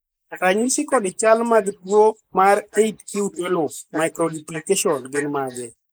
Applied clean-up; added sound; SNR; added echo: neural mask model Resemble Enhance denoiser.